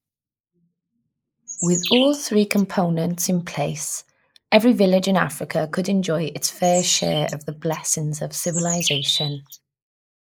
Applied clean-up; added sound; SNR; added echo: neural mask model Resemble Enhance denoiser.